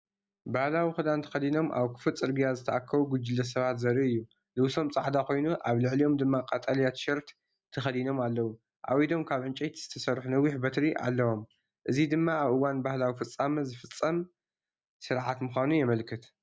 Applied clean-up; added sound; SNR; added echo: none; none; none; none.